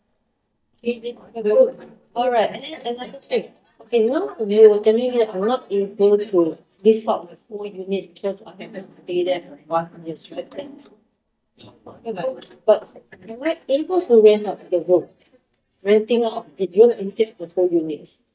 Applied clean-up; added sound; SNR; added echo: neural mask model DeepFilterNet 3.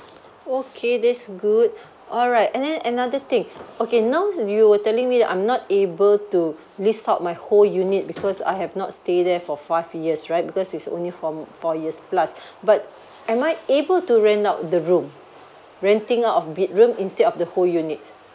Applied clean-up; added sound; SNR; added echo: none; none; none; none.